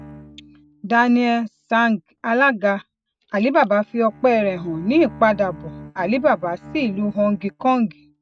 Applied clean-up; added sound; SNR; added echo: neural mask model RNNoise.